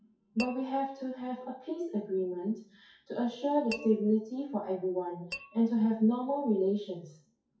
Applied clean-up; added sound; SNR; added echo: classical method WPE with log-MMSE.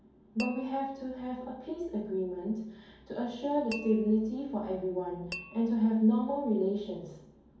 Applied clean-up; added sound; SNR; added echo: none; Tap / Glass; 16 dB; reverberation time 2.4 s.